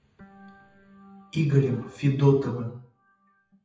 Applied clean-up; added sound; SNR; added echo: classical method WPE with log-MMSE.